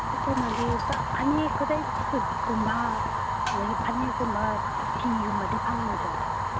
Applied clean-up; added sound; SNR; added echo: none; Fire; -3 dB; none.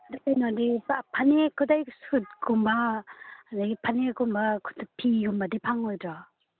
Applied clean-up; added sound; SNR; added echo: none; none; none; none.